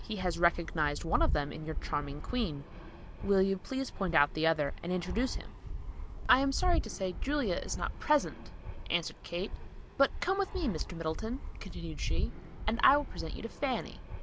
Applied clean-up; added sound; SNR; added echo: none; Fixed-wing aircraft, airplane; 4 dB; none.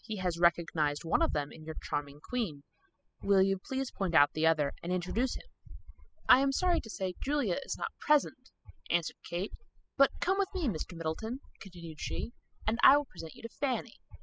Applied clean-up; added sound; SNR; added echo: classical method spectral subtraction.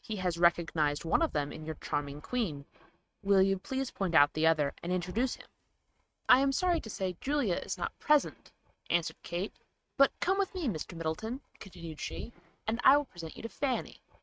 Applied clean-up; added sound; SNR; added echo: neural mask model RNNoise.